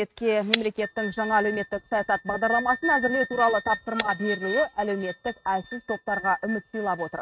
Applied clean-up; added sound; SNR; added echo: neural mask model RNNoise.